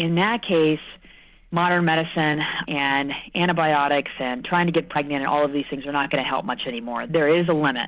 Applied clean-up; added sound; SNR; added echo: none; none; none; none.